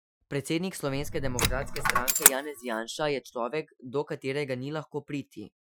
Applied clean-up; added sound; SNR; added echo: classical method Wiener filter.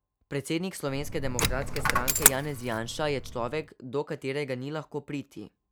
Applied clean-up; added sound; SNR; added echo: none; Coin (dropping); -4 dB; none.